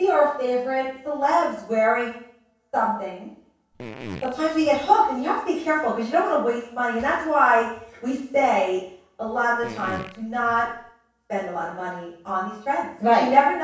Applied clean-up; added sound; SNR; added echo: none; Fart; 16 dB; reverberation time 0.7 s.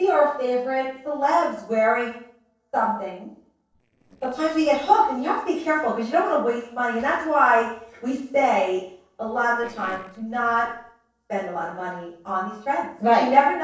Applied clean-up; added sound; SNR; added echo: neural separator model SepFormer DNS4.